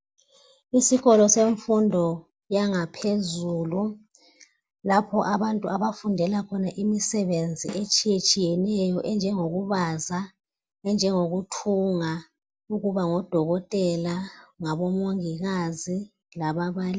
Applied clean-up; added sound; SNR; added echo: none; Snare drum; 19 dB; none.